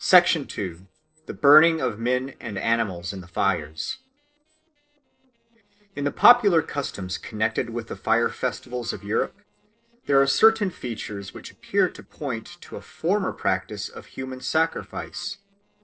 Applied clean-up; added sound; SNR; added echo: neural separator model SepFormer DNS4.